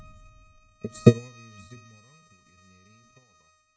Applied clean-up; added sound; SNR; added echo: neural mask model RNNoise.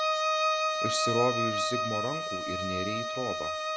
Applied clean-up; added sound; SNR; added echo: none; Bowed string instrument; -4 dB; none.